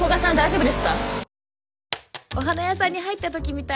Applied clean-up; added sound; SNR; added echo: none; Coin (dropping); 12 dB; none.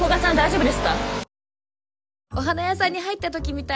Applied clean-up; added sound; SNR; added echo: none; none; none; none.